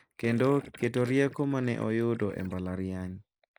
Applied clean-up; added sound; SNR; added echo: neural mask model Resemble Enhance denoiser.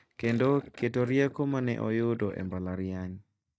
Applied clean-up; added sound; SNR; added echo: neural mask model DeepFilterNet 3.